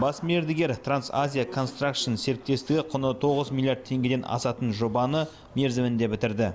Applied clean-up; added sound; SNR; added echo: none; none; none; none.